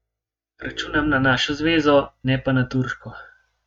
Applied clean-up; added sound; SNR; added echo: neural mask model RNNoise.